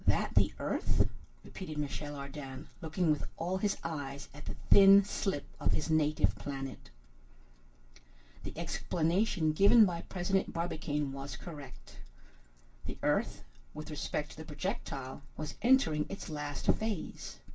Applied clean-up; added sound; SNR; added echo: none; none; none; reverberation time 0.2 s.